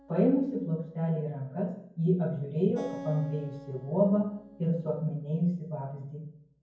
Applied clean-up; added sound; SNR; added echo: none; Acoustic guitar; 19 dB; reverberation time 0.9 s.